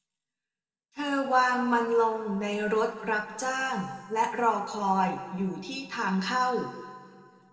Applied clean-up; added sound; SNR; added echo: none; none; none; reverberation time 1.8 s.